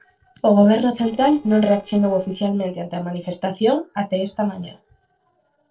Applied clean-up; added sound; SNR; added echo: neural separator model SepFormer DNS4.